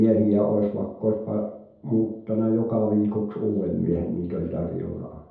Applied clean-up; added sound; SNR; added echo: none; none; none; reverberation time 0.8 s.